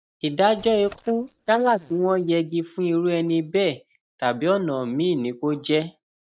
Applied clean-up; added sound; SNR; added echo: neural mask model DeepFilterNet 3.